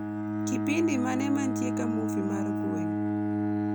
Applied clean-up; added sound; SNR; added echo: none; Bowed string instrument; -3 dB; none.